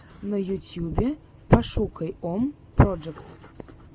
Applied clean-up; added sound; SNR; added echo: none; none; none; none.